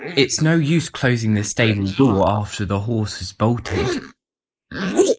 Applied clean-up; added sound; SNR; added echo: neural mask model Resemble Enhance denoiser.